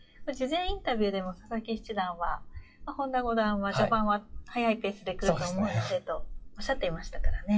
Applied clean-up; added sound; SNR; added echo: classical method WPE with log-MMSE.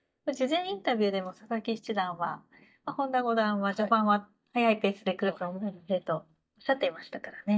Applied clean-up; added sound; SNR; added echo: neural mask model DeepFilterNet 3.